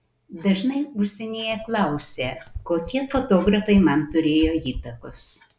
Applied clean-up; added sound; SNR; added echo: none; Run; 15 dB; none.